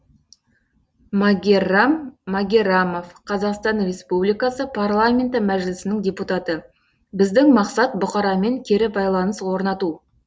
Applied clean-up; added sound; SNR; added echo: none; none; none; none.